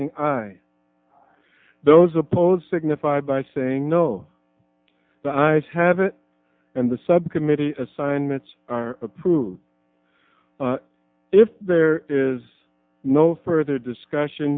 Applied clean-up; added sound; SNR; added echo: none; none; none; none.